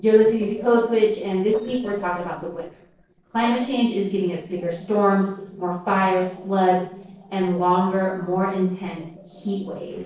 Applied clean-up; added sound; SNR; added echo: neural separator model SepFormer DNS4.